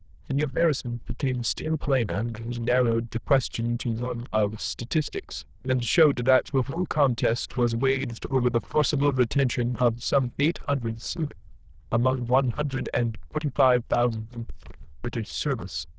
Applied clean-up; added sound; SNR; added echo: neural diffusion model UNIVERSE++.